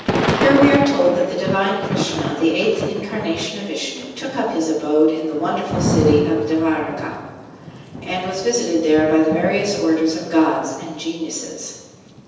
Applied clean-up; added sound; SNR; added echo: none; Thunder / Rain; 6 dB; reverberation time 1.1 s.